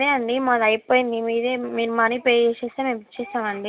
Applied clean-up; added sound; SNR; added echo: none; none; none; none.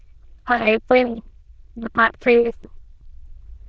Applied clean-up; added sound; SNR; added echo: neural diffusion model UNIVERSE++.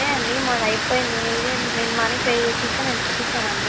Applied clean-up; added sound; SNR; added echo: none; Water; -2 dB; none.